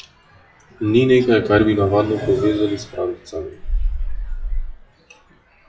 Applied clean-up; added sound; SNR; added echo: classical method WPE with log-MMSE.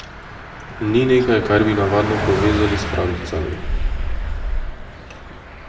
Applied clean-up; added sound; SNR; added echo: none; Car passing by; 8 dB; reverberation time 0.5 s.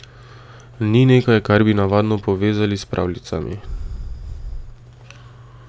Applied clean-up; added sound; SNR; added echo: none; none; none; none.